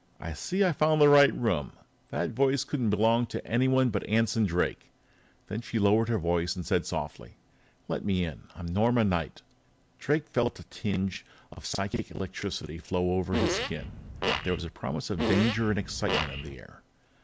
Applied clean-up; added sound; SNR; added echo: none; Fart; 3 dB; none.